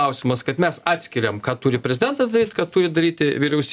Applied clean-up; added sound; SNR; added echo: none; none; none; none.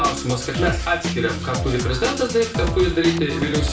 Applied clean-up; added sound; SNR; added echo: none; Drum kit; 3 dB; reverberation time 0.3 s.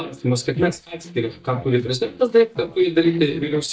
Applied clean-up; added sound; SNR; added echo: neural mask model DeepFilterNet 3.